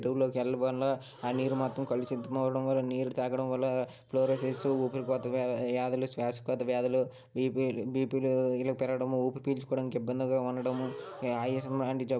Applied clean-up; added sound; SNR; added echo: none; Breathing; 16 dB; none.